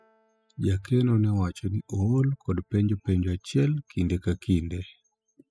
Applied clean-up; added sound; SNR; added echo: classical method spectral subtraction.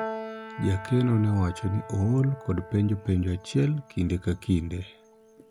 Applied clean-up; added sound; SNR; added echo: none; Piano; 15 dB; none.